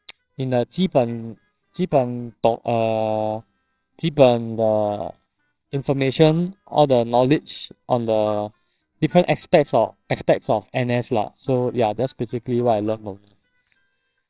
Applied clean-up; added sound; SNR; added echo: neural separator model SepFormer WHAMR!.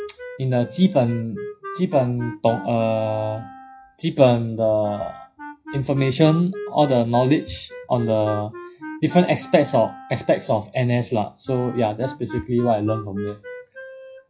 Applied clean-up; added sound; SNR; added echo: classical method WPE with log-MMSE.